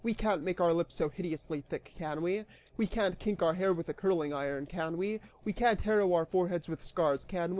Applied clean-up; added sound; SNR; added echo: none; none; none; none.